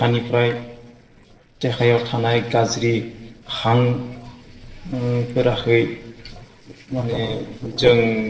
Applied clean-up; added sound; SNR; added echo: neural separator model SepFormer DNS4.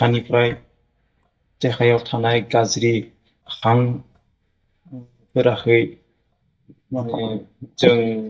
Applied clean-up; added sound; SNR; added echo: neural mask model DeepFilterNet 3.